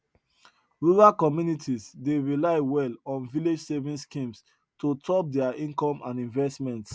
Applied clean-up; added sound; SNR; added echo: none; none; none; none.